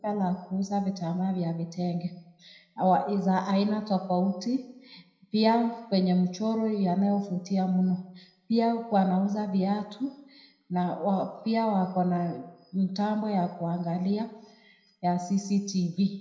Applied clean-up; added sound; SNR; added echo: none; none; none; reverberation time 0.8 s.